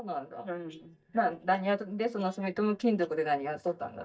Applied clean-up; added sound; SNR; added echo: neural mask model DeepFilterNet 3.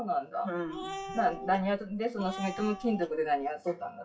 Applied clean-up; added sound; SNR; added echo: classical method WPE with log-MMSE.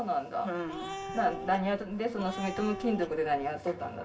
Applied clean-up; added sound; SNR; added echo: none; Cat; 9 dB; reverberation time 0.4 s.